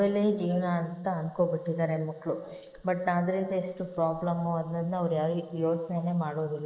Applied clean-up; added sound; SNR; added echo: neural mask model Resemble Enhance denoiser.